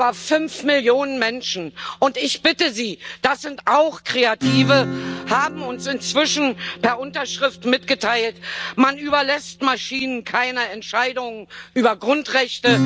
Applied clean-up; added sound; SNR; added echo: none; Acoustic guitar / Strum; 9 dB; none.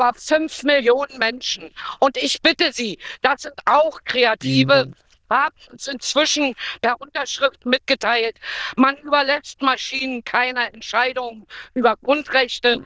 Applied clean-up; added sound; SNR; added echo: neural diffusion model UNIVERSE++.